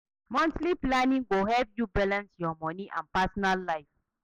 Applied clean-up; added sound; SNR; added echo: none; none; none; none.